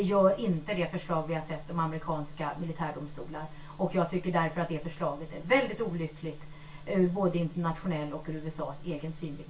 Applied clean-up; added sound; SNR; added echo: none; none; none; reverberation time 0.2 s.